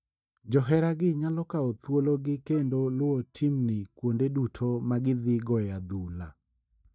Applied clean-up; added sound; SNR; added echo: neural mask model DeepFilterNet 3.